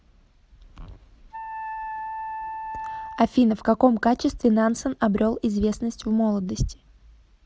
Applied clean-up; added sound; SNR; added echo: none; Wind instrument, woodwind instrument; 11 dB; none.